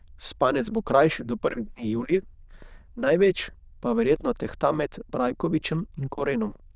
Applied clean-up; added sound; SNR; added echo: neural diffusion model UNIVERSE++.